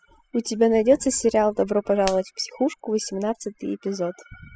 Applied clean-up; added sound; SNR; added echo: classical method spectral subtraction.